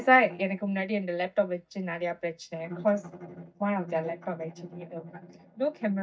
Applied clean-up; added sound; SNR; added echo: neural mask model DeepFilterNet 3.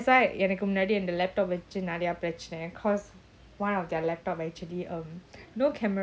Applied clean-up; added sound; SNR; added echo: none; none; none; none.